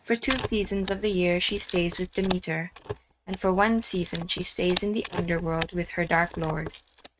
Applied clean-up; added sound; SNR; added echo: neural mask model RNNoise.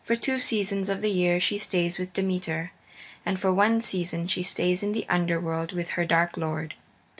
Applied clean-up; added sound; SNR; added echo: none; none; none; none.